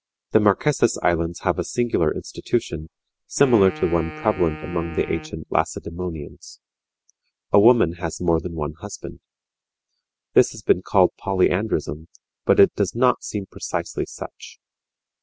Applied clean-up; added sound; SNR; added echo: none; Wind instrument, woodwind instrument; 15 dB; none.